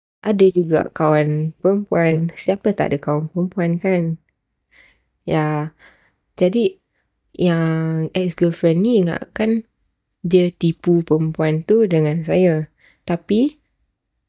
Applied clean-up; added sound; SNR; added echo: neural mask model DeepFilterNet 3.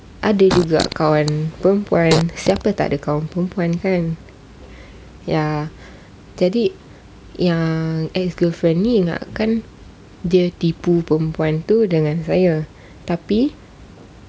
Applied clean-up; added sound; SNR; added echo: none; Fart; 7 dB; none.